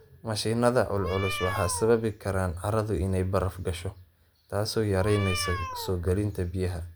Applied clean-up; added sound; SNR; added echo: none; Meow; 9 dB; none.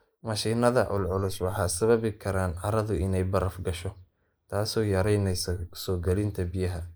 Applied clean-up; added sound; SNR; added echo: neural mask model Resemble Enhance denoiser.